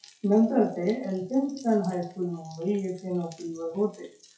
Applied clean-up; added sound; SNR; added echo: classical method WPE with log-MMSE.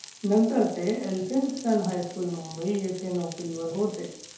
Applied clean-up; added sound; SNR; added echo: none; Frying (food); 19 dB; reverberation time 2.1 s.